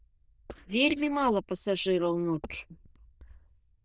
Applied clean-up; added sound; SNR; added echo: neural diffusion model UNIVERSE++.